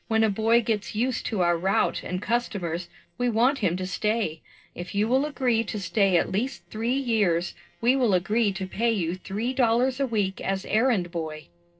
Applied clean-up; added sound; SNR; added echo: neural separator model SepFormer DNS4.